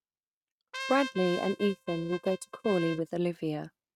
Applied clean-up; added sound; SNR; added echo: neural mask model RNNoise.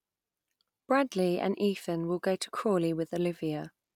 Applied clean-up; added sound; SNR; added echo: none; none; none; none.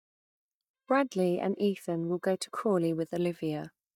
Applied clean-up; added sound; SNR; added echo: neural mask model DeepFilterNet 3.